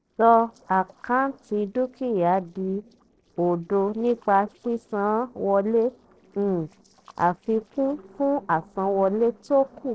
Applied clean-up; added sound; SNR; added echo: neural separator model SepFormer DNS4.